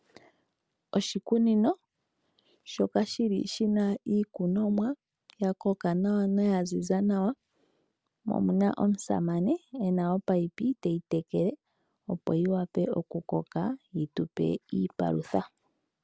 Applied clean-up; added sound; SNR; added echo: none; none; none; none.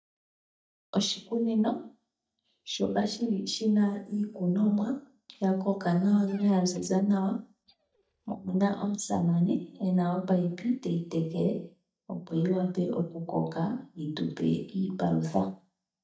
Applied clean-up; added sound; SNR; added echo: neural mask model DeepFilterNet 3.